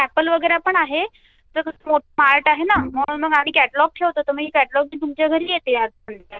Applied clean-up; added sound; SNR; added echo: neural diffusion model UNIVERSE++.